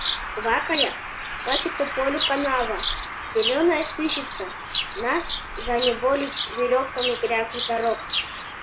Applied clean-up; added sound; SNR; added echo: none; Bird vocalization, bird call, bird song; 1 dB; none.